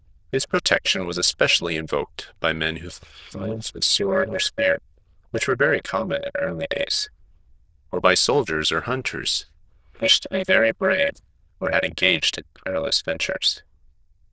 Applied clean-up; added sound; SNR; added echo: neural diffusion model UNIVERSE++.